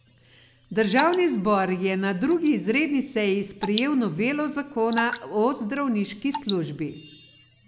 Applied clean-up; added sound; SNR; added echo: none; Drip / Water; 12 dB; none.